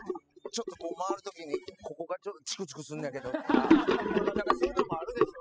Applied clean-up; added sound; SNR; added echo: classical method spectral subtraction.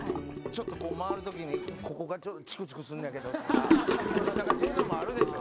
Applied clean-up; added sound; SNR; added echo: none; Sink (filling or washing) / Gurgling; -4 dB; none.